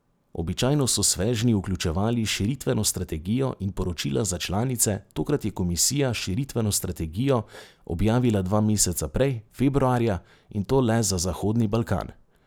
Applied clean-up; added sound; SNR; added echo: none; none; none; none.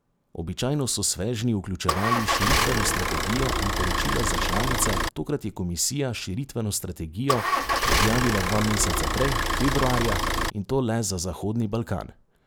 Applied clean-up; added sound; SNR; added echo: none; Idling / Engine starting / Motor vehicle (road); -3 dB; none.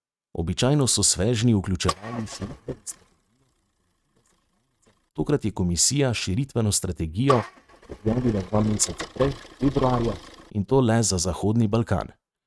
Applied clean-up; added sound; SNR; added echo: neural mask model RNNoise.